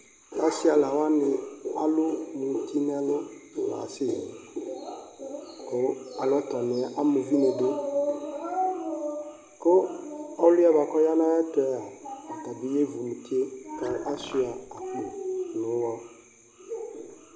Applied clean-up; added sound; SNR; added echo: none; Car; 19 dB; reverberation time 0.6 s.